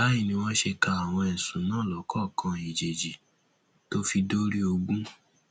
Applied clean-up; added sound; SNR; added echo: none; none; none; none.